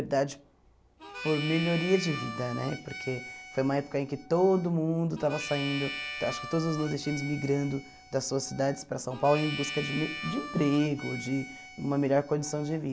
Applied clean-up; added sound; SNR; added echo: none; Harmonica; 10 dB; none.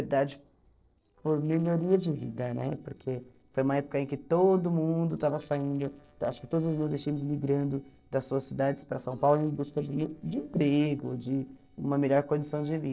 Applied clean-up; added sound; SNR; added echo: neural separator model SepFormer DNS4.